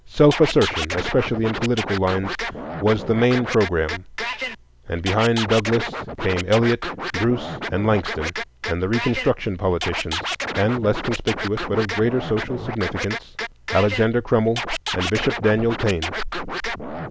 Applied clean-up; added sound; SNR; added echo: none; Scratching (performance technique); 7 dB; none.